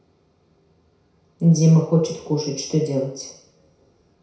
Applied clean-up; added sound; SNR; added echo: none; none; none; reverberation time 0.6 s.